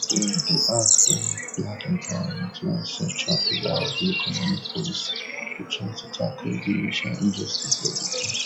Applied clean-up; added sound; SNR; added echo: classical method log-MMSE.